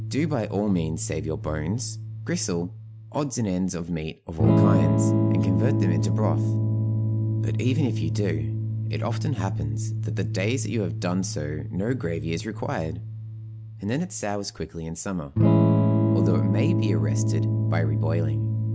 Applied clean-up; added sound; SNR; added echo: none; Electric guitar / Strum; -4 dB; none.